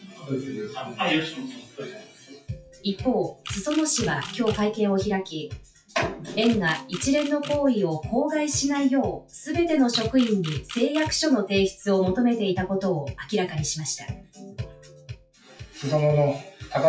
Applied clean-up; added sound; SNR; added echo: classical method WPE with log-MMSE.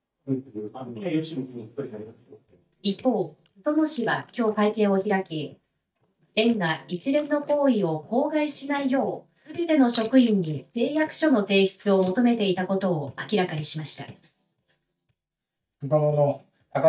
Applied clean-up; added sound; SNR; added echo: neural mask model DeepFilterNet 3.